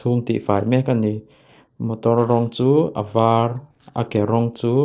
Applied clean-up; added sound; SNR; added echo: neural separator model SepFormer DNS4.